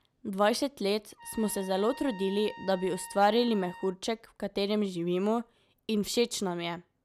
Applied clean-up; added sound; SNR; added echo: none; Trumpet; 18 dB; none.